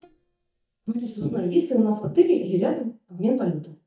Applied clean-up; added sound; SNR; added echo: neural mask model DeepFilterNet 3.